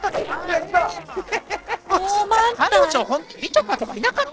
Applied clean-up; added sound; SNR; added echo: neural separator model SepFormer DNS4.